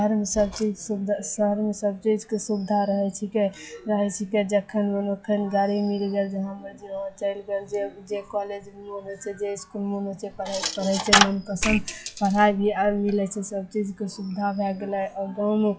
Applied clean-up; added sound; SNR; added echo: classical method log-MMSE.